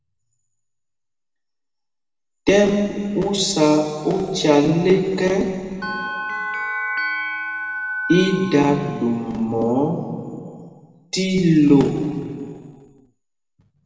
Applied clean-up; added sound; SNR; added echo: none; Bell; 6 dB; reverberation time 2.3 s.